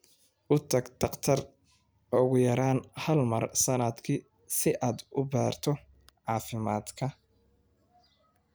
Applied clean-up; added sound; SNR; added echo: none; none; none; none.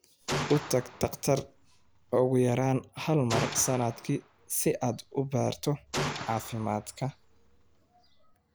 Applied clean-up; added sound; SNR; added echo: none; Gunshot, gunfire; 9 dB; none.